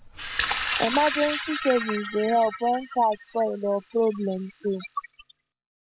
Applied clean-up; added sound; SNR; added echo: classical method spectral subtraction.